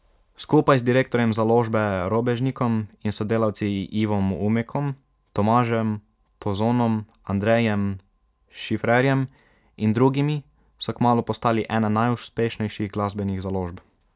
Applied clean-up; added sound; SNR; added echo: none; none; none; none.